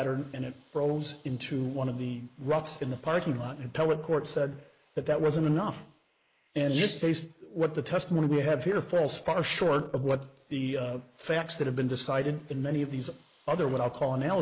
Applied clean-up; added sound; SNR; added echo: neural mask model Resemble Enhance denoiser.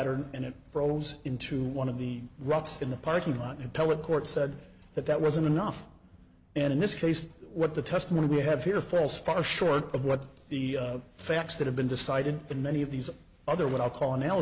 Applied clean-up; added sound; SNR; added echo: none; none; none; none.